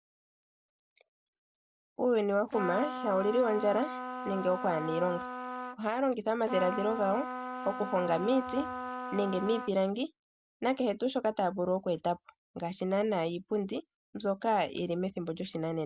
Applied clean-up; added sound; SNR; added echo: none; Trumpet; 6 dB; none.